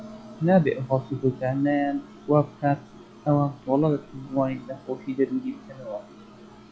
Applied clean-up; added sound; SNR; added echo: classical method log-MMSE.